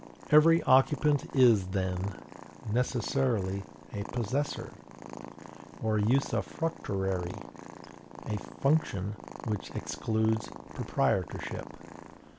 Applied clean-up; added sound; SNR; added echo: none; Purr; 15 dB; none.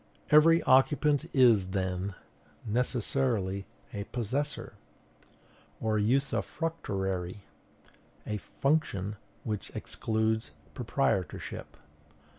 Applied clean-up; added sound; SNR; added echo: none; none; none; none.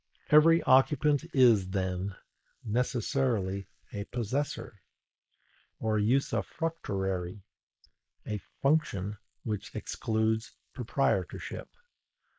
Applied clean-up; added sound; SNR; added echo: neural mask model Resemble Enhance denoiser.